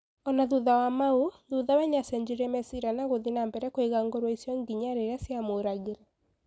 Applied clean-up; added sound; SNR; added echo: none; none; none; none.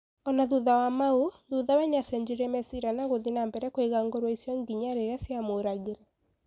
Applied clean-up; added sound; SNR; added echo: none; Rattle (instrument); 17 dB; none.